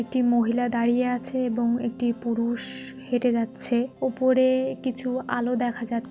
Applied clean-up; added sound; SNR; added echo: none; Piano; 18 dB; none.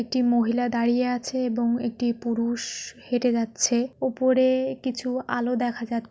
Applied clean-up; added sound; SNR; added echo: none; none; none; none.